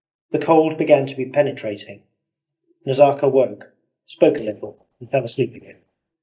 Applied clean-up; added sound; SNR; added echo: neural mask model DeepFilterNet 3.